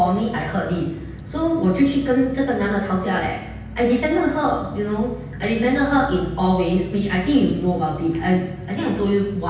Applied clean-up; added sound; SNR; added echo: none; Chime; 10 dB; reverberation time 0.9 s.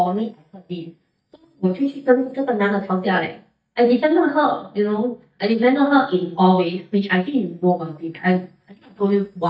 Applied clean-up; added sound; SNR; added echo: neural mask model DeepFilterNet 3.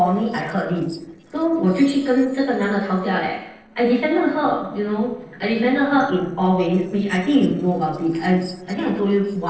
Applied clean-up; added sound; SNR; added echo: neural separator model SepFormer DNS4.